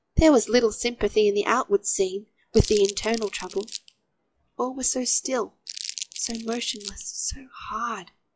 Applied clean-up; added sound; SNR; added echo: classical method log-MMSE.